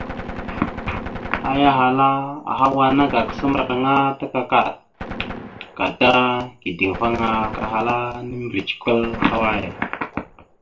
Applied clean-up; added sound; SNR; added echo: none; Gunshot, gunfire; 12 dB; reverberation time 0.2 s.